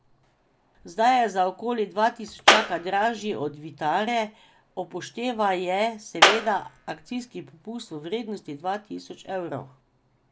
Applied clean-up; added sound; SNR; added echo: none; Clapping; -5 dB; none.